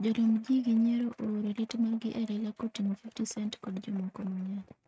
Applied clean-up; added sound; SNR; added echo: neural mask model RNNoise.